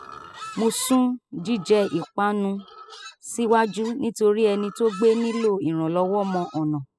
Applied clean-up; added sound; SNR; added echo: classical method spectral subtraction.